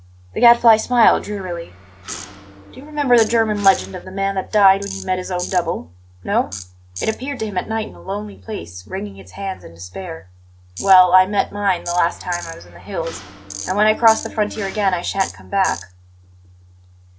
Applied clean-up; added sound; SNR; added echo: none; Mechanisms + Tools; 16 dB; none.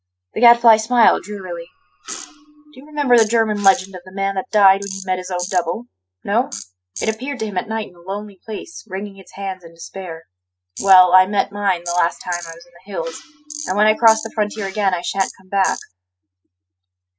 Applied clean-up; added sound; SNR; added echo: classical method spectral subtraction.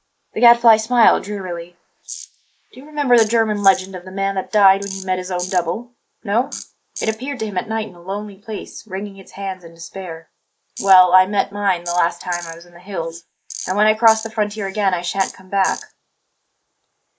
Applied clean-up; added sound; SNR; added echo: neural mask model Resemble Enhance denoiser.